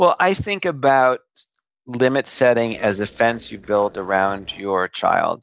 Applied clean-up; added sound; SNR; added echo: neural separator model SepFormer DNS4.